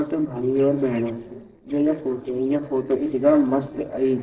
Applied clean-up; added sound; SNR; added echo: neural separator model SepFormer DNS4.